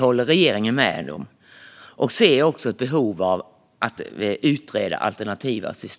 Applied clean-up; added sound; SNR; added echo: none; none; none; none.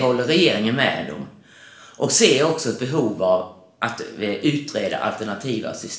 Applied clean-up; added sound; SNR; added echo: none; none; none; reverberation time 0.7 s.